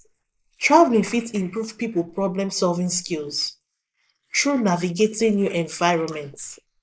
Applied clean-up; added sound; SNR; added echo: neural mask model Resemble Enhance denoiser.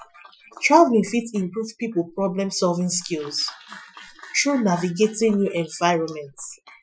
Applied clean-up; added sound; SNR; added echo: classical method Wiener filter.